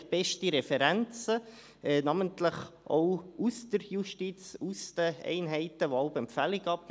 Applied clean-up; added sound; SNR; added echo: none; none; none; none.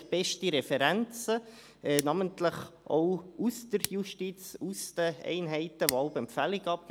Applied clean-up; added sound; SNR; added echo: none; Scissors; 14 dB; none.